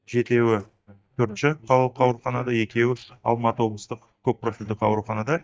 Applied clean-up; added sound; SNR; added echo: neural mask model DeepFilterNet 3.